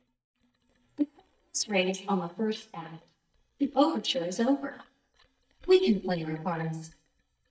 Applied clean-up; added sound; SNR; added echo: neural mask model DeepFilterNet 3.